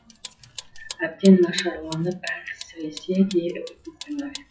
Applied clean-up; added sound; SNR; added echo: classical method WPE with log-MMSE.